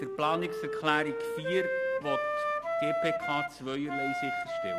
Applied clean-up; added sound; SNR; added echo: none; Wind instrument, woodwind instrument; -1 dB; none.